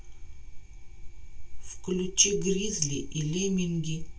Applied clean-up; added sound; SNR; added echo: none; none; none; reverberation time 0.2 s.